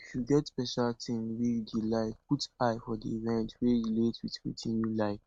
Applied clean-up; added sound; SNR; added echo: neural mask model RNNoise.